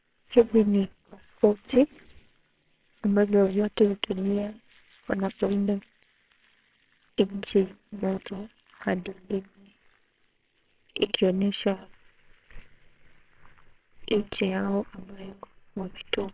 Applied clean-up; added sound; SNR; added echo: neural separator model SepFormer WHAMR!.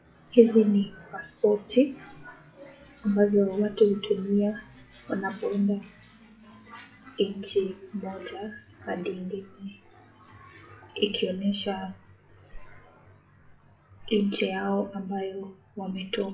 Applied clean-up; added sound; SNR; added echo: classical method WPE with log-MMSE.